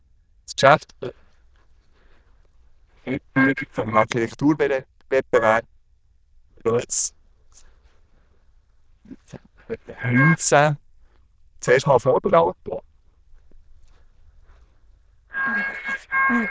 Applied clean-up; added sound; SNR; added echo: neural diffusion model UNIVERSE++.